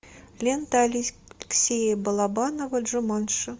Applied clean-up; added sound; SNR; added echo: none; none; none; none.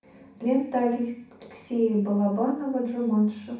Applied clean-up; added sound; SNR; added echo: none; none; none; reverberation time 0.6 s.